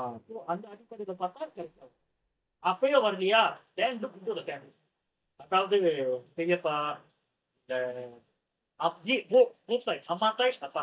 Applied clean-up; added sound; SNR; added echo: neural mask model DeepFilterNet 3.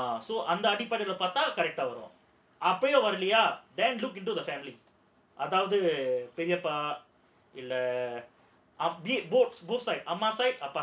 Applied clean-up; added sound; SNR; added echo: none; none; none; none.